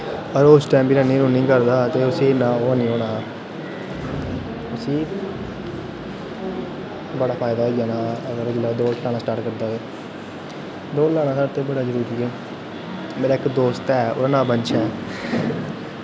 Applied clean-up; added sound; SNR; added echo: none; Animal; 18 dB; none.